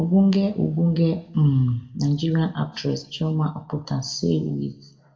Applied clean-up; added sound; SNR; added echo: none; none; none; reverberation time 0.6 s.